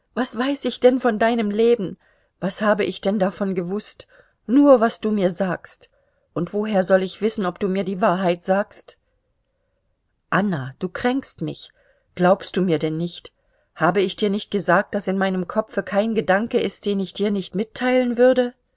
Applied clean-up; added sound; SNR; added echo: none; none; none; none.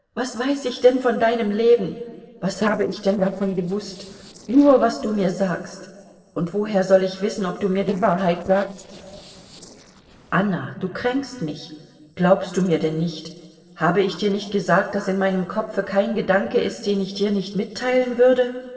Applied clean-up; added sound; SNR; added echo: neural separator model SepFormer DNS4.